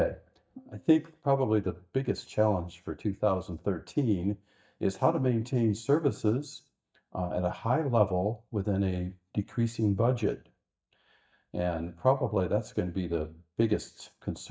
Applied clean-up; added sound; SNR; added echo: neural mask model DeepFilterNet 3.